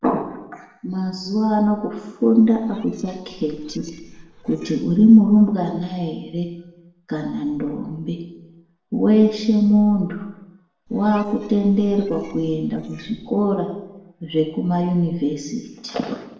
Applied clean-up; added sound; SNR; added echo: neural separator model SepFormer DNS4.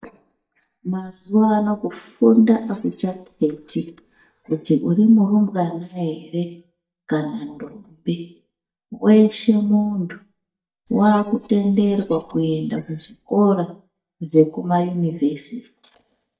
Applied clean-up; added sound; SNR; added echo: neural mask model DeepFilterNet 3.